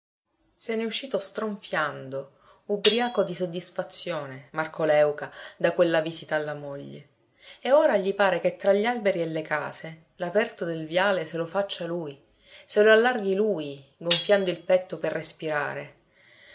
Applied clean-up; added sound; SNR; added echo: none; Cutlery, silverware; -3 dB; none.